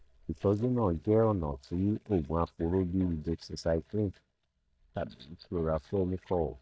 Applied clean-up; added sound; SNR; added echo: neural mask model DeepFilterNet 3.